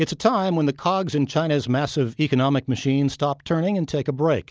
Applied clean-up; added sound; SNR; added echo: none; none; none; none.